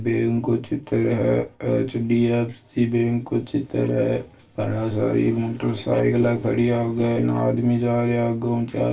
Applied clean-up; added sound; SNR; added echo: neural separator model SepFormer DNS4.